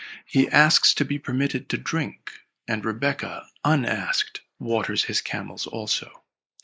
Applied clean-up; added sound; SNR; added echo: neural mask model Resemble Enhance denoiser.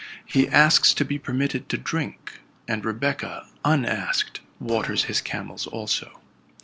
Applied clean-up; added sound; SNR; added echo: neural separator model SepFormer DNS4.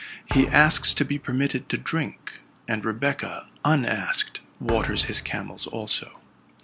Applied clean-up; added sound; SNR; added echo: none; Thump, thud; 11 dB; none.